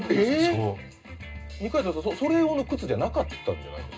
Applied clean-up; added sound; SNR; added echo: none; none; none; reverberation time 0.2 s.